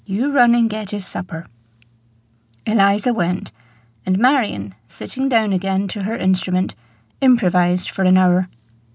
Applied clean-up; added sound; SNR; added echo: none; none; none; none.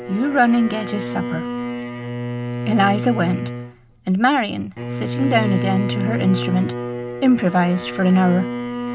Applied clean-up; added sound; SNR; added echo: none; Bowed string instrument; 6 dB; none.